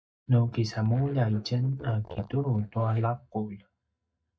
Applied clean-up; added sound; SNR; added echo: neural mask model DeepFilterNet 3.